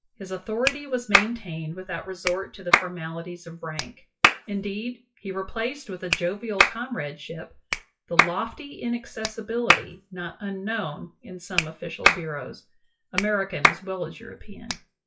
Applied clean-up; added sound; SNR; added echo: classical method WPE with log-MMSE.